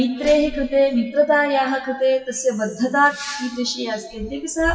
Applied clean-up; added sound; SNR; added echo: classical method WPE with log-MMSE.